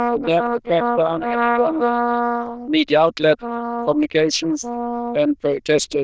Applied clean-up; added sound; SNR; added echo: neural diffusion model UNIVERSE++.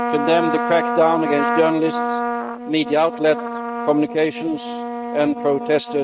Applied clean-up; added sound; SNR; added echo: neural mask model RNNoise.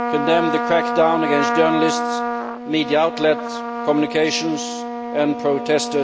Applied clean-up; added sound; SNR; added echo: none; Trumpet; 4 dB; none.